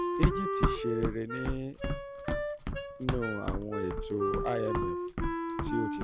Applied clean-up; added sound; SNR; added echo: none; Wind instrument, woodwind instrument + Run; -4 dB; none.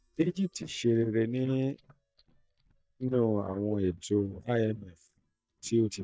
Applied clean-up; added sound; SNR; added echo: neural mask model DeepFilterNet 3.